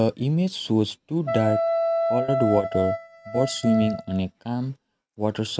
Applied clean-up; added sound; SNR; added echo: neural mask model RNNoise.